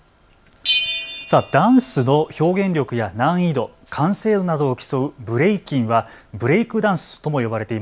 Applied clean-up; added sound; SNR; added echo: none; Bell; 13 dB; none.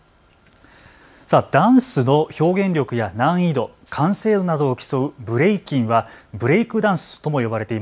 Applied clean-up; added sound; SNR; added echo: none; none; none; none.